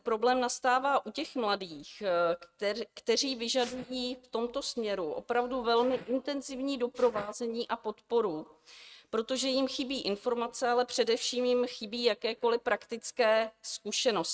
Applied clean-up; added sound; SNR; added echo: neural mask model RNNoise.